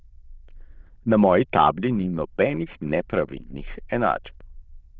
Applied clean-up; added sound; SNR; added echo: neural diffusion model UNIVERSE++.